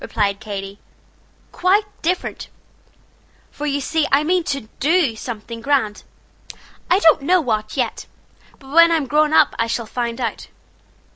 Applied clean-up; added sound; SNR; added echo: none; none; none; none.